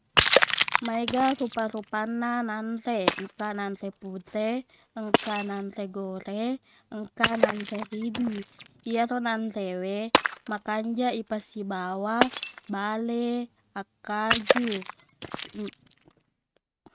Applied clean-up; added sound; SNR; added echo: neural mask model RNNoise.